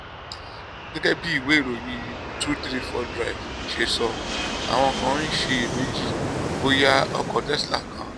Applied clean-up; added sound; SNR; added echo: none; Fixed-wing aircraft, airplane; 4 dB; none.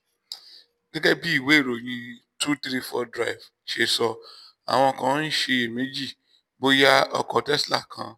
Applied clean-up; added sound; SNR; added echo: none; none; none; none.